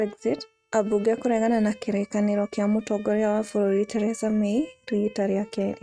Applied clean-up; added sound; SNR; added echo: neural mask model RNNoise.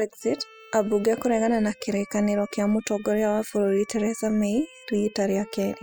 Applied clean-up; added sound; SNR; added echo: classical method spectral subtraction.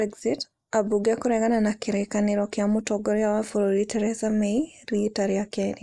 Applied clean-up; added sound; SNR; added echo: neural mask model Resemble Enhance denoiser.